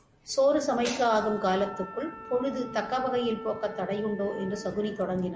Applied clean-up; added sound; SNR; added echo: none; Wind instrument, woodwind instrument; 15 dB; none.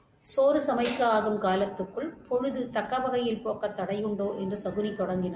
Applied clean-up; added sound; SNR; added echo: none; none; none; none.